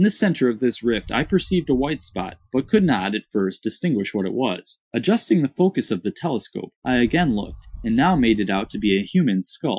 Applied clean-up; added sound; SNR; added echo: classical method Wiener filter.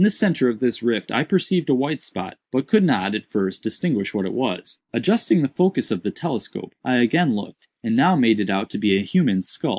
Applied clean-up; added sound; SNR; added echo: neural mask model Resemble Enhance denoiser.